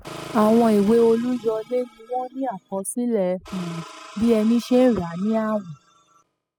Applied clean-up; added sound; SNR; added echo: classical method spectral subtraction.